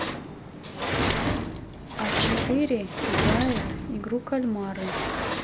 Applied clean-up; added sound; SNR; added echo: none; Sliding door; -2 dB; none.